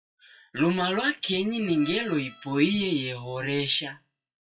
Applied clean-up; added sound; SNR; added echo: classical method WPE with log-MMSE.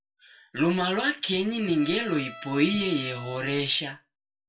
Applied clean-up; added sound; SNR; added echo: none; Trumpet; 18 dB; reverberation time 0.2 s.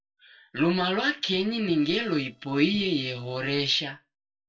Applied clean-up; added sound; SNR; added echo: neural separator model SepFormer DNS4.